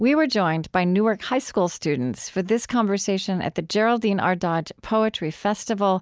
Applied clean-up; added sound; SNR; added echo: none; none; none; none.